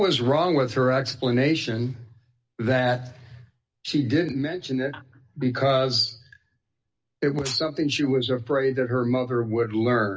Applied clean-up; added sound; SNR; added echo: none; none; none; none.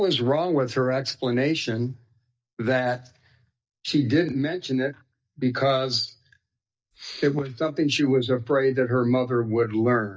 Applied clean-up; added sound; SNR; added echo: neural mask model DeepFilterNet 3.